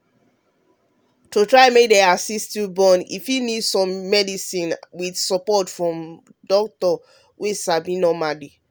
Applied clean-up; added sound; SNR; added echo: none; none; none; none.